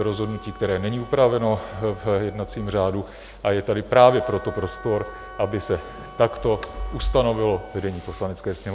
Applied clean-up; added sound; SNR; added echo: none; Wind instrument, woodwind instrument; 20 dB; none.